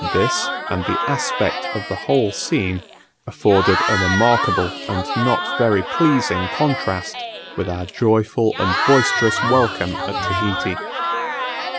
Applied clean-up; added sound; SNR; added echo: none; Crowd / Cheering; 3 dB; none.